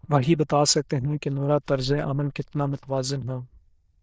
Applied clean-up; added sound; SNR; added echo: neural diffusion model UNIVERSE++.